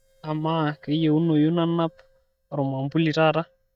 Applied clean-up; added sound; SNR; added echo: neural mask model DeepFilterNet 3.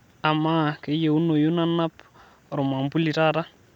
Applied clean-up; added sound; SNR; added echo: none; none; none; none.